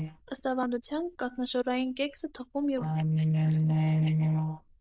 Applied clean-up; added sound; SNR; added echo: neural diffusion model UNIVERSE++.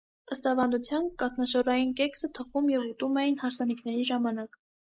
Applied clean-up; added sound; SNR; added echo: neural mask model Resemble Enhance denoiser.